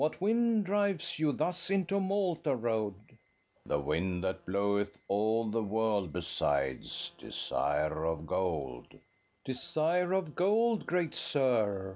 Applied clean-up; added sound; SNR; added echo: none; none; none; none.